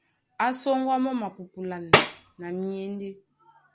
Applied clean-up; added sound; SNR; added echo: none; Tambourine; -4 dB; none.